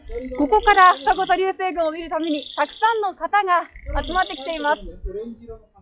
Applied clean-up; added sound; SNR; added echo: classical method log-MMSE.